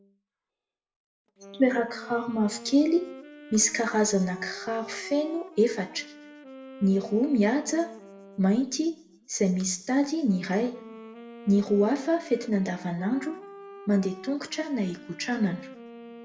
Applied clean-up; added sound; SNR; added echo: none; Wind instrument, woodwind instrument; 18 dB; reverberation time 0.5 s.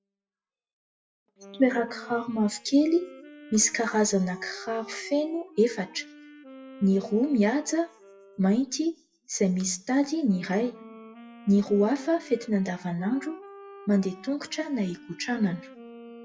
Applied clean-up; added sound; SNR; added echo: classical method WPE with log-MMSE.